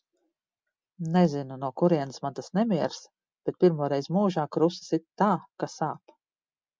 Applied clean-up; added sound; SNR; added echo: none; none; none; none.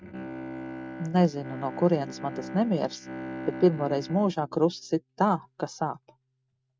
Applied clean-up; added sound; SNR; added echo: neural mask model RNNoise.